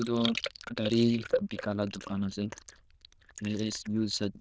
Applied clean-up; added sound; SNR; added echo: neural diffusion model UNIVERSE++.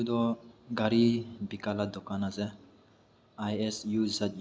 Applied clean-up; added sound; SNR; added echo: none; none; none; none.